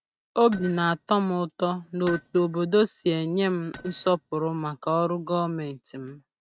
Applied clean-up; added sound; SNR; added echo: neural mask model RNNoise.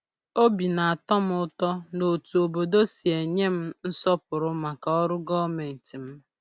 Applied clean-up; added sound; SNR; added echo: none; none; none; none.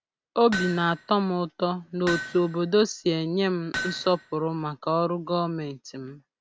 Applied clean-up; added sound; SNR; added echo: none; Hammer; 11 dB; none.